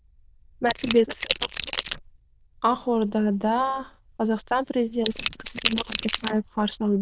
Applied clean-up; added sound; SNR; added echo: neural diffusion model UNIVERSE++.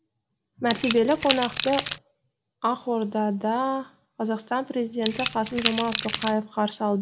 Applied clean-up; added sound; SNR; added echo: none; Rattle / Keys jangling; 4 dB; none.